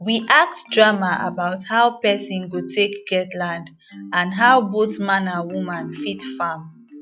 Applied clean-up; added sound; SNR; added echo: classical method log-MMSE.